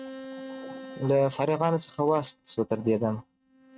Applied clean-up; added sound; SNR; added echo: neural mask model RNNoise.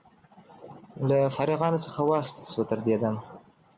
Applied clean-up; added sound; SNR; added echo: none; none; none; none.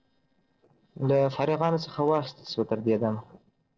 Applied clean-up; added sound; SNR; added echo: neural separator model SepFormer DNS4.